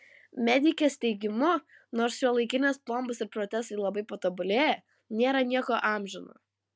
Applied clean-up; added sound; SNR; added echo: none; none; none; none.